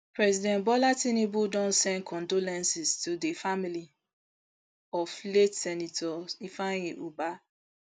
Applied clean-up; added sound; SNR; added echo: none; none; none; none.